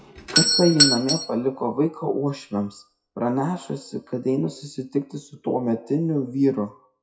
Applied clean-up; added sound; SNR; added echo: classical method WPE with log-MMSE.